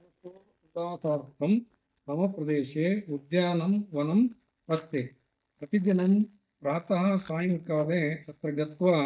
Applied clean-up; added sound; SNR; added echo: neural mask model DeepFilterNet 3.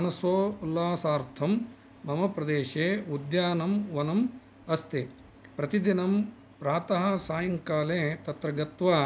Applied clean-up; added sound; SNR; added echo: none; none; none; none.